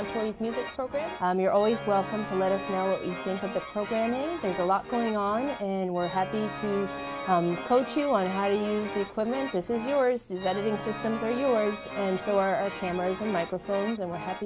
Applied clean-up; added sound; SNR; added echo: none; Organ; 10 dB; none.